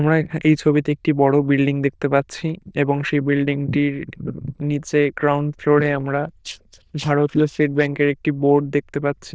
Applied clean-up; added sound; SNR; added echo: neural diffusion model UNIVERSE++.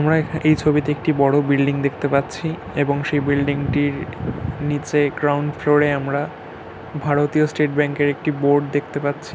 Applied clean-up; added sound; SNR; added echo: none; none; none; none.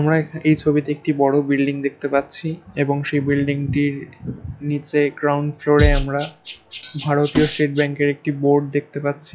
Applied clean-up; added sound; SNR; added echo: classical method log-MMSE.